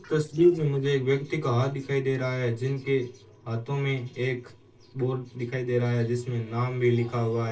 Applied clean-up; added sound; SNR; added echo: neural separator model SepFormer DNS4.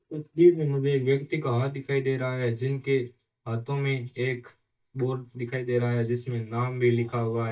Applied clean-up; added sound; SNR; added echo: neural mask model DeepFilterNet 3.